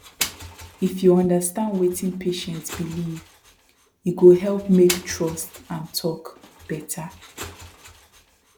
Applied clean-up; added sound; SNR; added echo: none; Engine; 15 dB; none.